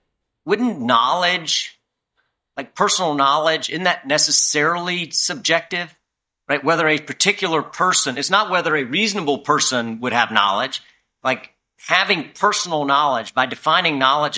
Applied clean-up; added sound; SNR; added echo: neural mask model DeepFilterNet 3.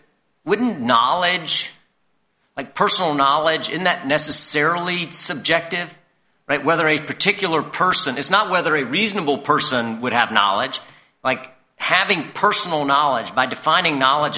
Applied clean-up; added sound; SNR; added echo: none; none; none; none.